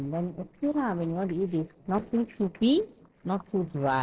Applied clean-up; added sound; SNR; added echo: neural separator model SepFormer DNS4.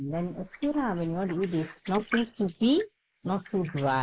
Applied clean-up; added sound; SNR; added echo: neural mask model Resemble Enhance denoiser.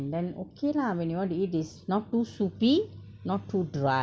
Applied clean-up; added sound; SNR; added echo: none; none; none; none.